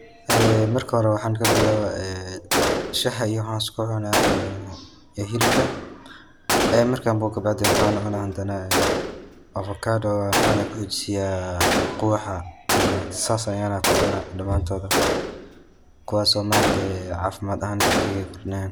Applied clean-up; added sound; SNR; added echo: none; Gunshot, gunfire; 0 dB; none.